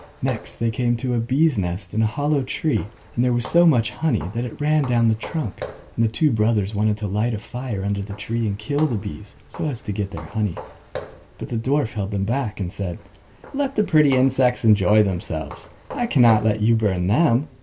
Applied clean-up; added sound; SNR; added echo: none; Walk, footsteps; 19 dB; reverberation time 0.2 s.